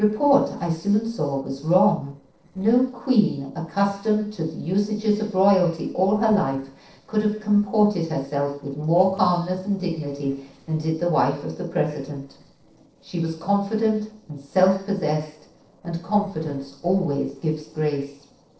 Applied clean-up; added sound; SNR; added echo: neural separator model SepFormer DNS4.